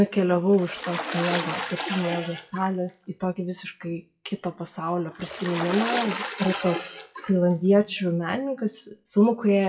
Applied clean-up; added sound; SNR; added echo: classical method WPE with log-MMSE.